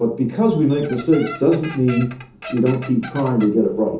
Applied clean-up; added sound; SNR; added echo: none; Squeak; 14 dB; reverberation time 0.6 s.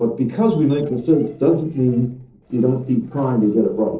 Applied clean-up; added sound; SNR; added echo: neural separator model SepFormer DNS4.